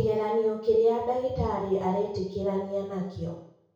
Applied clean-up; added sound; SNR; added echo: none; none; none; reverberation time 0.6 s.